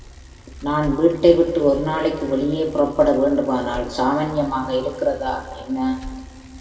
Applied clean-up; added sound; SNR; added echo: none; Bicycle; 17 dB; reverberation time 2.2 s.